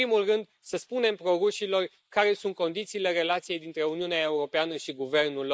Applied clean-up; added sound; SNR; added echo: neural mask model Resemble Enhance denoiser.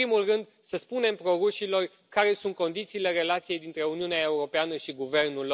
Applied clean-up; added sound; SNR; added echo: none; none; none; none.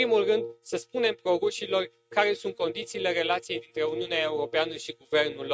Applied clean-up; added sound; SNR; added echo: neural mask model RNNoise.